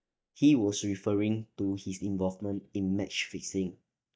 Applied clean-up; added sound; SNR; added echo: neural mask model DeepFilterNet 3.